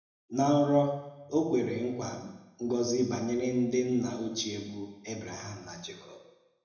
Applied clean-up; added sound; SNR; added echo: none; none; none; reverberation time 0.9 s.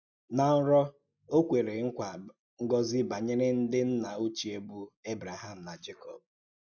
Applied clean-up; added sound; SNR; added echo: none; none; none; none.